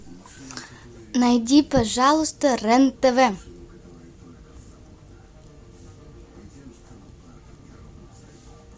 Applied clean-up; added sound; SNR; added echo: none; none; none; none.